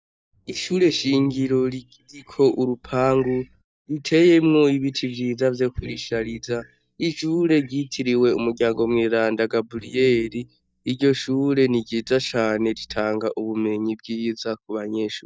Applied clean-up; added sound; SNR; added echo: neural mask model DeepFilterNet 3.